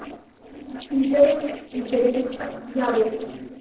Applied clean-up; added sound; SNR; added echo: neural separator model SepFormer DNS4.